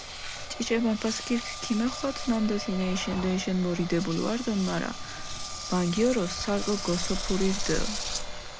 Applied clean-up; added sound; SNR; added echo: none; Thunder + Engine; 5 dB; none.